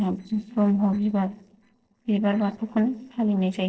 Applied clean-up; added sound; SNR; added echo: neural separator model SepFormer DNS4.